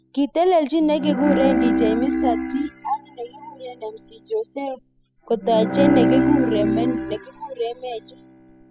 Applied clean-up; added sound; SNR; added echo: classical method spectral subtraction.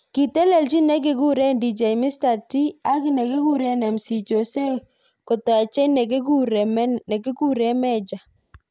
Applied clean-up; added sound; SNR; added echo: none; none; none; none.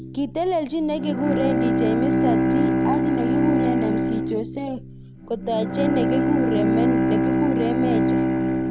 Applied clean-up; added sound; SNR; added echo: none; Bowed string instrument; -5 dB; none.